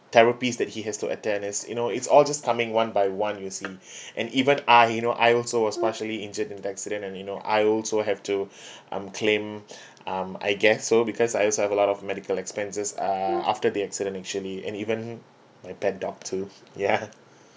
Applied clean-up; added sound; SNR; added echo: none; Brass instrument; 11 dB; none.